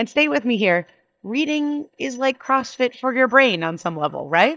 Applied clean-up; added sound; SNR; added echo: neural mask model DeepFilterNet 3.